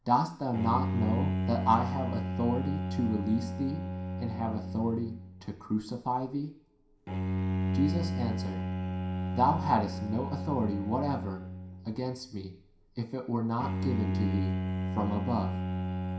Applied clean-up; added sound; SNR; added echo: none; Bowed string instrument; 1 dB; reverberation time 0.5 s.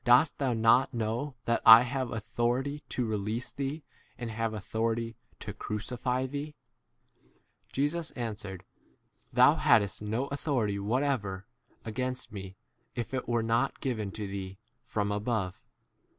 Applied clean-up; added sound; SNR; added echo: none; none; none; none.